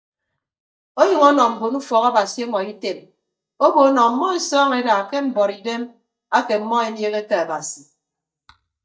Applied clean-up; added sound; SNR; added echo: neural mask model DeepFilterNet 3.